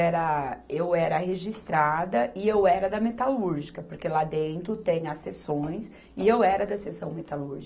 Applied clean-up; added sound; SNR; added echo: none; none; none; none.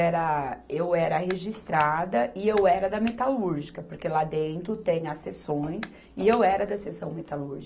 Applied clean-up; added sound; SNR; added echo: none; Clapping; 18 dB; none.